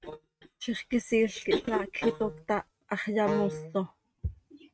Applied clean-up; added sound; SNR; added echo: neural mask model RNNoise.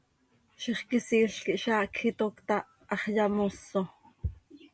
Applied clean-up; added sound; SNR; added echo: none; none; none; none.